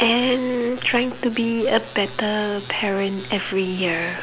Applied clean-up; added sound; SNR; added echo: none; none; none; none.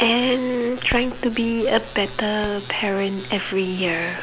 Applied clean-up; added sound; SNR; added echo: none; Crackle; 16 dB; none.